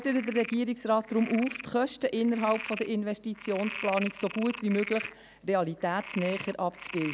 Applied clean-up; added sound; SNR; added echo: none; Frog; 12 dB; none.